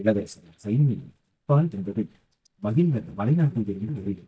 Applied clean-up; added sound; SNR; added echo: neural mask model DeepFilterNet 3.